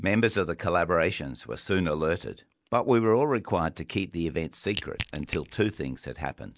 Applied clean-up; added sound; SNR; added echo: none; Crack / Crushing; 8 dB; none.